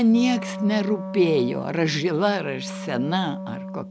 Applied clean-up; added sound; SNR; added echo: none; Wind instrument, woodwind instrument; 10 dB; none.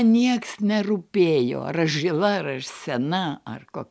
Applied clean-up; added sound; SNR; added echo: none; none; none; none.